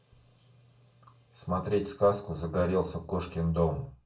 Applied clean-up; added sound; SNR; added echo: none; none; none; reverberation time 0.3 s.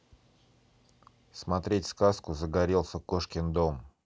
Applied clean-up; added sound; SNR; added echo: none; none; none; none.